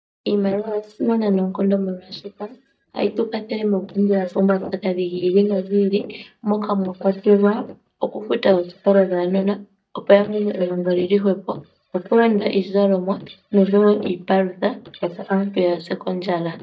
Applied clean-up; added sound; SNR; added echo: neural mask model DeepFilterNet 3.